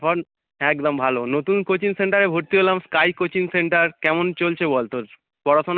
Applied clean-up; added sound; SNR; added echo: none; none; none; none.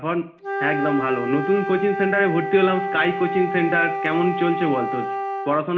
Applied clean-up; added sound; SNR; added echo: none; Wind instrument, woodwind instrument; 4 dB; reverberation time 0.4 s.